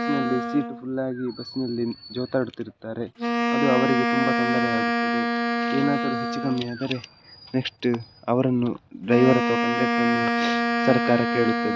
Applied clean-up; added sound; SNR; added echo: none; Wind instrument, woodwind instrument; 0 dB; none.